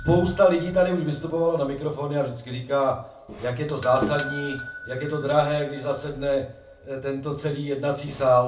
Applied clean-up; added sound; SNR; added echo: none; Doorbell; 15 dB; reverberation time 0.3 s.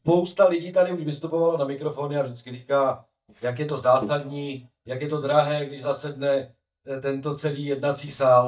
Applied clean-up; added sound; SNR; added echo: neural mask model DeepFilterNet 3.